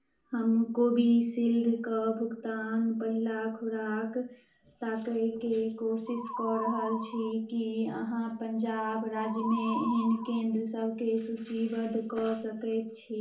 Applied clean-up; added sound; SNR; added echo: none; Musical instrument; 7 dB; reverberation time 0.4 s.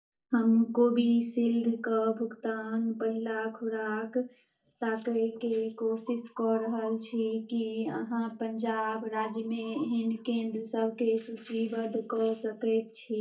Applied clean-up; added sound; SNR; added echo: neural mask model DeepFilterNet 3.